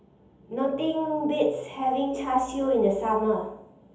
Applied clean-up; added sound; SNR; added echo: none; none; none; reverberation time 0.8 s.